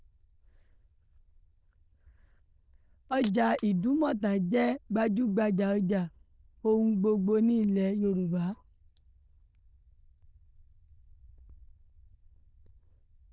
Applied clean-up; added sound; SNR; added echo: neural diffusion model UNIVERSE++.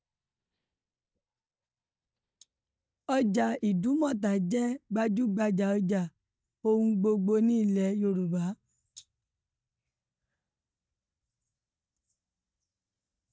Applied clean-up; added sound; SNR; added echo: neural mask model DeepFilterNet 3.